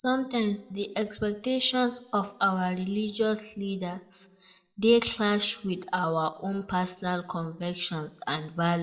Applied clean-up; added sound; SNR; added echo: none; none; none; reverberation time 0.4 s.